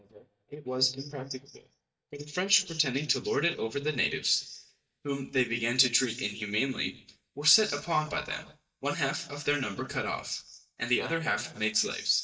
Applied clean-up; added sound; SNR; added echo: neural mask model DeepFilterNet 3.